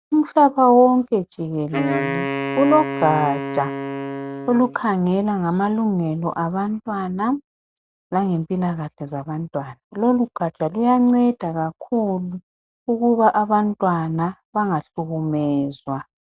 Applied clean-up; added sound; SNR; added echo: none; Wind instrument, woodwind instrument; 6 dB; none.